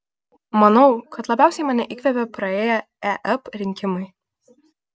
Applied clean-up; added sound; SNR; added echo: none; none; none; none.